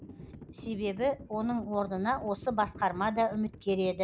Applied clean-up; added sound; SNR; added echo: none; Livestock, farm animals, working animals; 15 dB; none.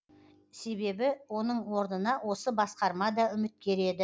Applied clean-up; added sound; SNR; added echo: none; none; none; none.